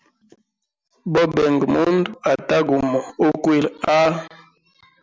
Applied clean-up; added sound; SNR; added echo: none; none; none; none.